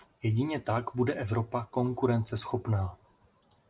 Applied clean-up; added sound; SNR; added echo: none; none; none; none.